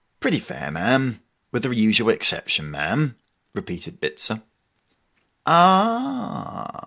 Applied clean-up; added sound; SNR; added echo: none; none; none; none.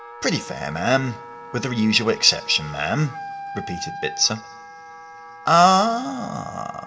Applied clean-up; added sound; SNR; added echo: none; Wind instrument, woodwind instrument; 15 dB; reverberation time 1.0 s.